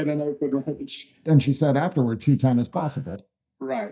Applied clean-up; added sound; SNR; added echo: neural mask model DeepFilterNet 3.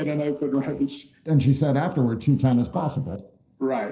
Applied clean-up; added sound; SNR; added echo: neural separator model SepFormer DNS4.